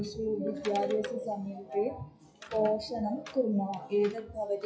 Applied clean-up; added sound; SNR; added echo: classical method WPE with log-MMSE.